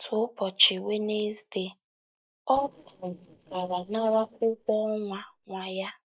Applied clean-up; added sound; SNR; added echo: neural mask model DeepFilterNet 3.